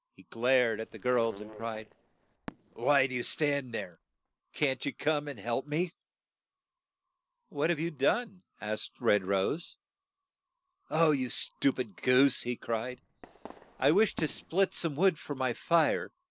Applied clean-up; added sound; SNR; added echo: neural separator model SepFormer DNS4.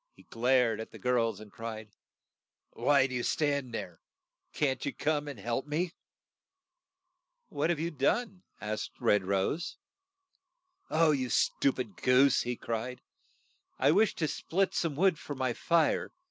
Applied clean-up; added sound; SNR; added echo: none; none; none; none.